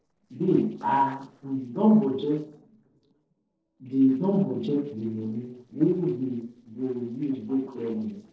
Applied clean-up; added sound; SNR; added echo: neural separator model SepFormer DNS4.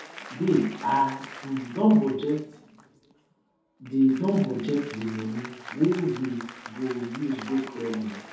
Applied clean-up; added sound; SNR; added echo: none; Applause; 17 dB; reverberation time 0.6 s.